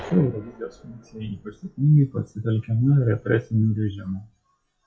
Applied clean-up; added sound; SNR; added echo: classical method WPE with log-MMSE.